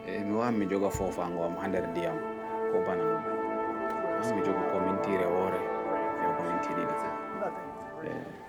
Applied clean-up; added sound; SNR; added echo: none; Musical instrument; -2 dB; none.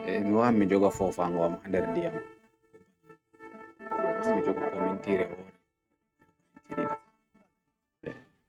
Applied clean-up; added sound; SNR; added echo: neural mask model RNNoise.